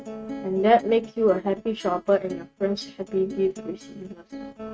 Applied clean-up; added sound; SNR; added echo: neural mask model RNNoise.